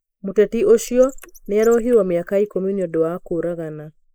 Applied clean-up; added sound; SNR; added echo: neural mask model Resemble Enhance denoiser.